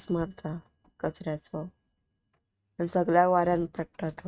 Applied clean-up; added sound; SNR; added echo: neural mask model RNNoise.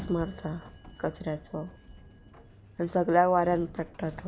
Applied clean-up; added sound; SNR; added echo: none; Sliding door; 17 dB; none.